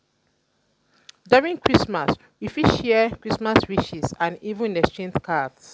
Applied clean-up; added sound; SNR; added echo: none; none; none; none.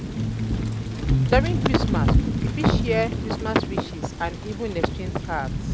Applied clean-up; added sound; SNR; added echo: none; Thunder / Rain + Electric guitar; -3 dB; none.